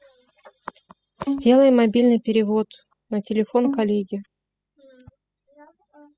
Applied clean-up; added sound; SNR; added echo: classical method spectral subtraction.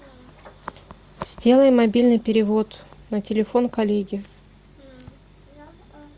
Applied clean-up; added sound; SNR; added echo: none; none; none; none.